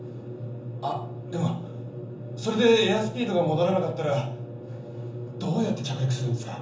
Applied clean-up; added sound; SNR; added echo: none; none; none; reverberation time 0.6 s.